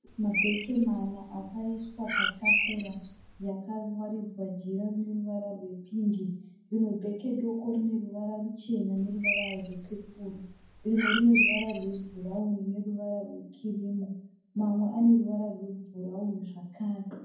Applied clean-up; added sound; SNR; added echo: none; Bird; 2 dB; reverberation time 0.9 s.